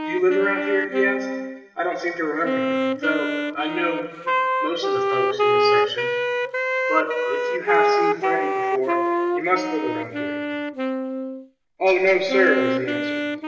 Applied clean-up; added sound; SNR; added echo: none; Wind instrument, woodwind instrument; -1 dB; reverberation time 1.3 s.